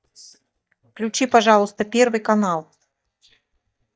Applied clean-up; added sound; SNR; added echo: neural mask model DeepFilterNet 3.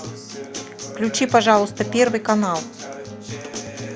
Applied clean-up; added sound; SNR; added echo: none; Acoustic guitar; 10 dB; none.